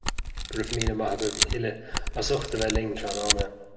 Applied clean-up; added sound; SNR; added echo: none; Camera; 0 dB; reverberation time 1.0 s.